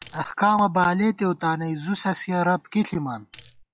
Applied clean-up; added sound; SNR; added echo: classical method log-MMSE.